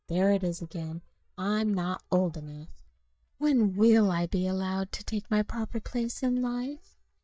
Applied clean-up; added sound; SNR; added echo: neural mask model DeepFilterNet 3.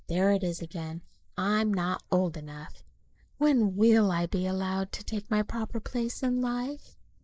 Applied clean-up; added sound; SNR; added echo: neural mask model Resemble Enhance denoiser.